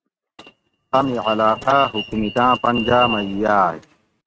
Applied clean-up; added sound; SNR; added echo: neural mask model RNNoise.